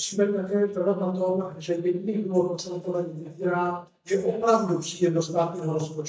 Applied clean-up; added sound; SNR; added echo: neural mask model DeepFilterNet 3.